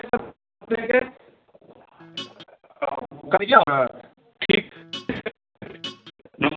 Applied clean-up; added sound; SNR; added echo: none; Guitar; 13 dB; none.